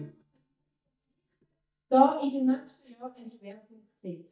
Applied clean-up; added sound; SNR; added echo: neural mask model DeepFilterNet 3.